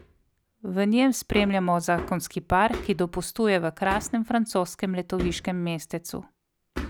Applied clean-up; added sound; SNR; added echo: none; Hammer; 14 dB; none.